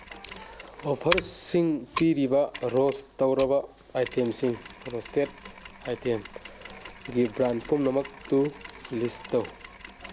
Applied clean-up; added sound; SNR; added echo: none; Mechanisms; 12 dB; none.